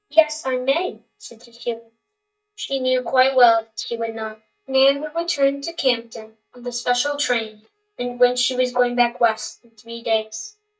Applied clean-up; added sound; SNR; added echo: neural mask model DeepFilterNet 3.